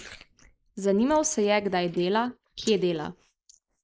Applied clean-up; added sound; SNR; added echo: neural mask model Resemble Enhance denoiser.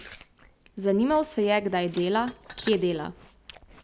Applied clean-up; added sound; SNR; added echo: none; Chewing, mastication + Tools; 18 dB; none.